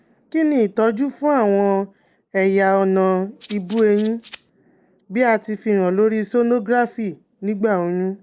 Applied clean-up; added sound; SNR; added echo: neural mask model Resemble Enhance denoiser.